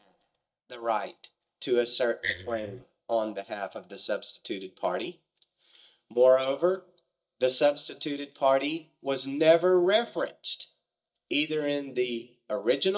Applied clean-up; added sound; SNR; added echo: neural mask model DeepFilterNet 3.